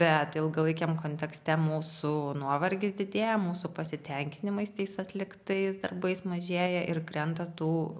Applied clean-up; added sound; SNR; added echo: none; none; none; none.